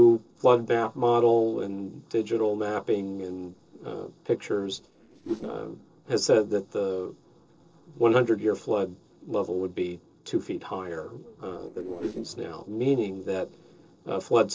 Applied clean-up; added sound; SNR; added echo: neural separator model SepFormer DNS4.